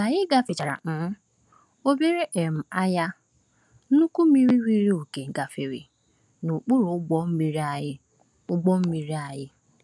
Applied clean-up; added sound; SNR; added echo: none; none; none; none.